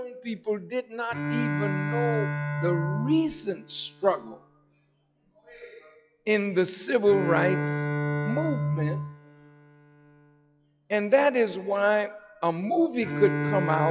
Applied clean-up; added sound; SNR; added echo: classical method log-MMSE.